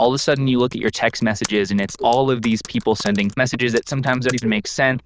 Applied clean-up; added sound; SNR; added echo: neural diffusion model UNIVERSE++.